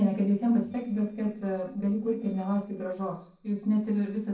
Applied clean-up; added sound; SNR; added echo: neural separator model SepFormer DNS4.